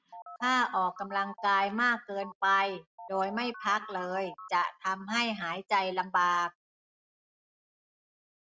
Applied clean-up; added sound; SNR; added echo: none; Telephone; 16 dB; none.